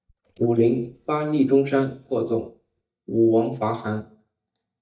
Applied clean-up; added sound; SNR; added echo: neural mask model DeepFilterNet 3.